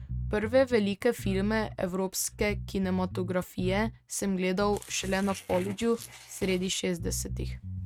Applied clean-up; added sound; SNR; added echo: neural mask model RNNoise.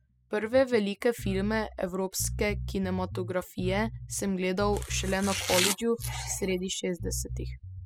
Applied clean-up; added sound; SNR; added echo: classical method spectral subtraction.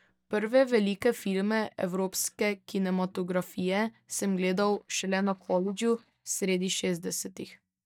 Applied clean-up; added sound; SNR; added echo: neural mask model DeepFilterNet 3.